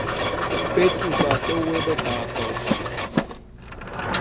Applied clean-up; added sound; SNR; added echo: none; Mechanisms; -2 dB; none.